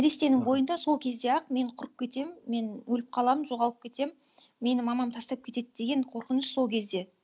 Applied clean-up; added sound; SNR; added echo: none; none; none; none.